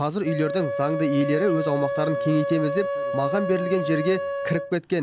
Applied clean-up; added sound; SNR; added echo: none; Wind instrument, woodwind instrument; 3 dB; none.